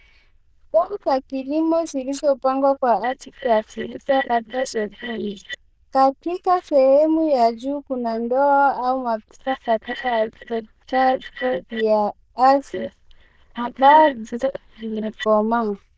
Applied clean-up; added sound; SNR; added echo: neural diffusion model UNIVERSE++.